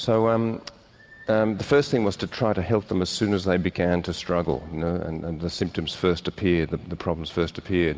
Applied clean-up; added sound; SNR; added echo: none; none; none; none.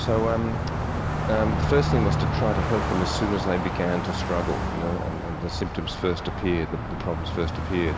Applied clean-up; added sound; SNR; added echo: none; Car passing by; 0 dB; none.